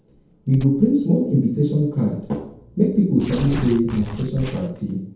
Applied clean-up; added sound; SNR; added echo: none; Tearing; 15 dB; reverberation time 0.7 s.